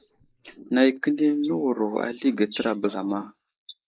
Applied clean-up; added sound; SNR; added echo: neural mask model Resemble Enhance denoiser.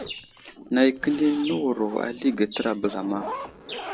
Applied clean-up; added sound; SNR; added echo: none; Zipper (clothing); 14 dB; none.